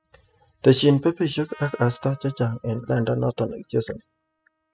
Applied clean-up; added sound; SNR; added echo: classical method spectral subtraction.